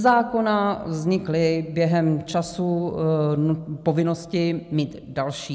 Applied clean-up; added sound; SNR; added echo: none; none; none; none.